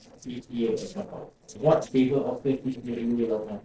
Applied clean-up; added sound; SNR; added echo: neural separator model SepFormer DNS4.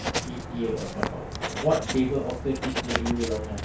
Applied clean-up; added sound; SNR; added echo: none; Writing; 3 dB; reverberation time 0.2 s.